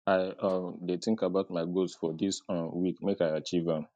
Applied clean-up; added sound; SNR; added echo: neural mask model DeepFilterNet 3.